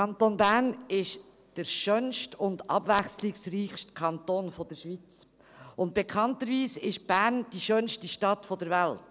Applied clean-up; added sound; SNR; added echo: none; none; none; none.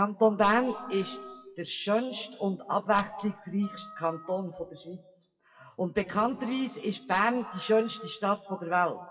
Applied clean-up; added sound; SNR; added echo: classical method WPE with log-MMSE.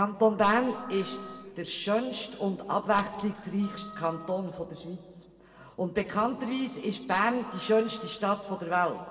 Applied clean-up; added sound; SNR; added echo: none; Wind instrument, woodwind instrument; 19 dB; reverberation time 2.0 s.